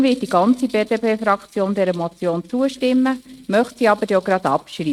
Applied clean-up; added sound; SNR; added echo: neural mask model RNNoise.